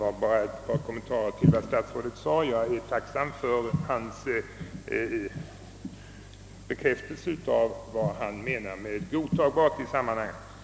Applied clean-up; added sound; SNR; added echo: none; none; none; none.